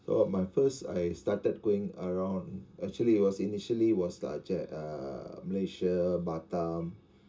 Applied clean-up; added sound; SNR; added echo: none; none; none; reverberation time 0.2 s.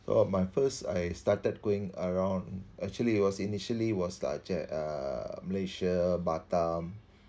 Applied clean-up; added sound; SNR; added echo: none; none; none; none.